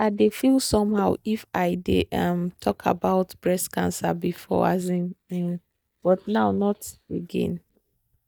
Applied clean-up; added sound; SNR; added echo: neural mask model DeepFilterNet 3.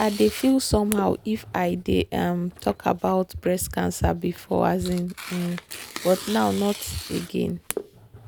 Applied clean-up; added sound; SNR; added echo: none; Tearing; 15 dB; none.